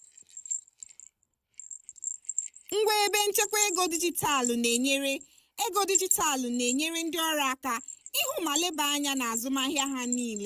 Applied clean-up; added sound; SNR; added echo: neural mask model RNNoise.